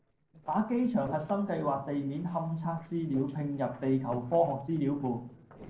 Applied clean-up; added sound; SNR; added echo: neural separator model SepFormer DNS4.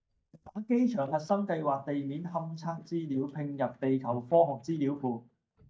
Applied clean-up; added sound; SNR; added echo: neural mask model DeepFilterNet 3.